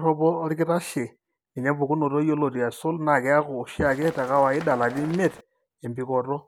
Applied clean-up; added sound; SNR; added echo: none; Run; 16 dB; none.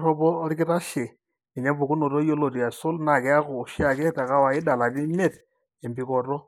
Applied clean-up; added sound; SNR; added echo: neural mask model Resemble Enhance denoiser.